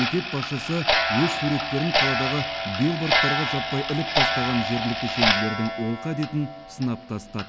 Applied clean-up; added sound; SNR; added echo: none; Clock; -1 dB; none.